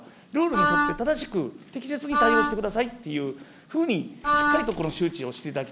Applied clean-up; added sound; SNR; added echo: none; Wind instrument, woodwind instrument; -3 dB; none.